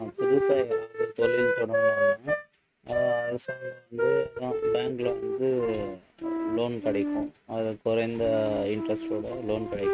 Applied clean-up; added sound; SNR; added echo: neural mask model RNNoise.